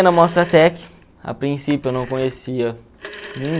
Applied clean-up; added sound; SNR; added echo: none; Telephone; 19 dB; none.